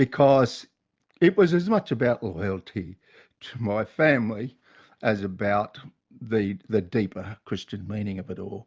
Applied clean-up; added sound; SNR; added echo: none; none; none; none.